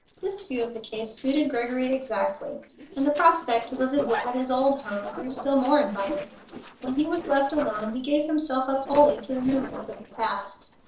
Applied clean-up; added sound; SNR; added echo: neural separator model SepFormer DNS4.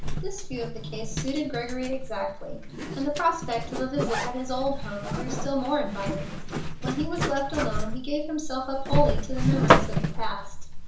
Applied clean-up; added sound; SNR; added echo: none; Zipper (clothing); -3 dB; reverberation time 0.7 s.